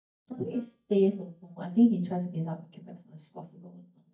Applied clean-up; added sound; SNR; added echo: neural mask model DeepFilterNet 3.